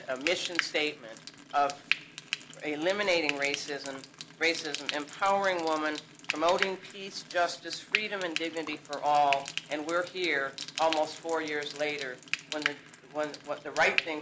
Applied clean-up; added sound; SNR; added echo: none; Frying (food); 7 dB; none.